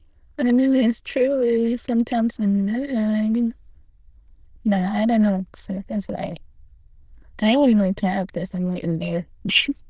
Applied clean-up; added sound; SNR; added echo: neural diffusion model UNIVERSE++.